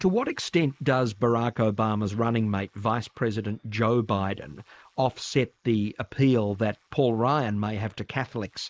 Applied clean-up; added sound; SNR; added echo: neural mask model Resemble Enhance denoiser.